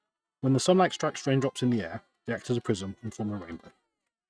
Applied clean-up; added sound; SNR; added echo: neural mask model RNNoise.